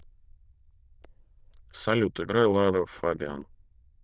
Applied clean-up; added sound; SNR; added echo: neural diffusion model UNIVERSE++.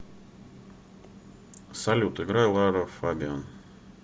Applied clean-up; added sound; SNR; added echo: none; none; none; none.